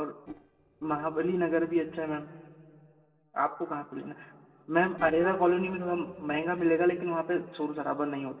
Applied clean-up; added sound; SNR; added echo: neural separator model SepFormer DNS4.